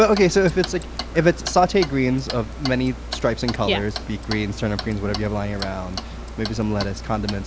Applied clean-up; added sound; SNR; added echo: none; Clock; 10 dB; none.